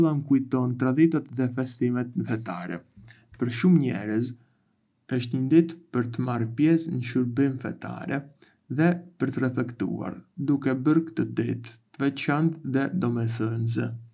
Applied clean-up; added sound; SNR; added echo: none; none; none; none.